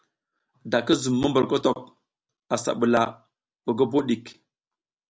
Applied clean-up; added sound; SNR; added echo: none; none; none; none.